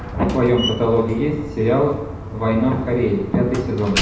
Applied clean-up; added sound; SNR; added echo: none; Slam; 9 dB; reverberation time 0.9 s.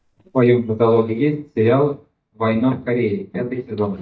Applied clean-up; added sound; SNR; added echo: neural mask model DeepFilterNet 3.